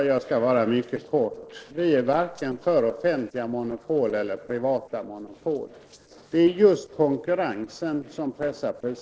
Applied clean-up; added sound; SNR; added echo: neural separator model SepFormer DNS4.